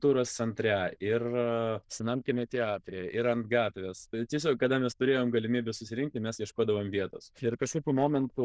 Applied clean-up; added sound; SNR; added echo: neural diffusion model UNIVERSE++.